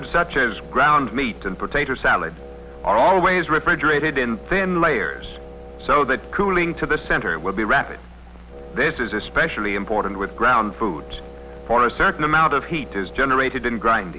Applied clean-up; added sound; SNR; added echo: none; Wind instrument, woodwind instrument; 19 dB; none.